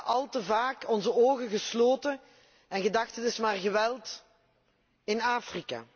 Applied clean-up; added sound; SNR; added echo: none; none; none; none.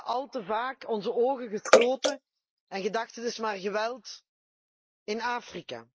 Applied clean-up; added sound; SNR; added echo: neural mask model Resemble Enhance denoiser.